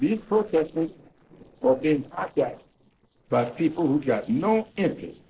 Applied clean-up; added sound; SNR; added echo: neural separator model SepFormer DNS4.